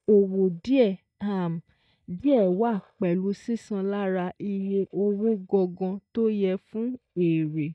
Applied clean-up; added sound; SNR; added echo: neural mask model DeepFilterNet 3.